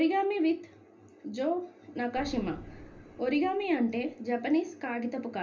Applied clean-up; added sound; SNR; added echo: none; Boom; 17 dB; reverberation time 0.3 s.